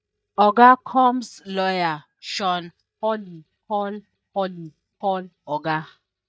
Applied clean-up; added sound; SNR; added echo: neural mask model DeepFilterNet 3.